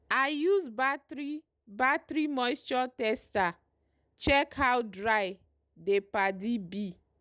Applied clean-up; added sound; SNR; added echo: none; none; none; none.